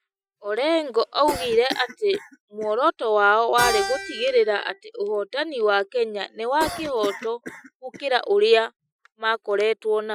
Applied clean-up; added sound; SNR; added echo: classical method Wiener filter.